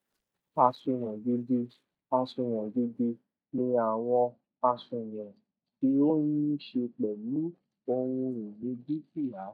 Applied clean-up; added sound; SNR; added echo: neural mask model DeepFilterNet 3.